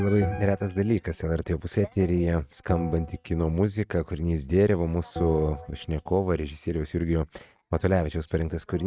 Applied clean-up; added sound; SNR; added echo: neural mask model RNNoise.